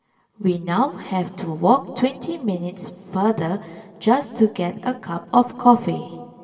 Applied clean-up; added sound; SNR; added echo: none; none; none; reverberation time 2.8 s.